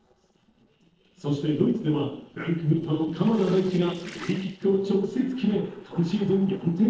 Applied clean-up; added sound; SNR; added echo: neural separator model SepFormer DNS4.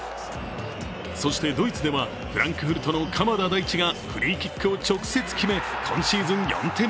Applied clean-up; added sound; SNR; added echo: none; none; none; none.